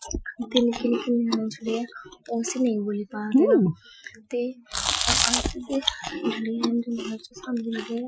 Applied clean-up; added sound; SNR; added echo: classical method Wiener filter.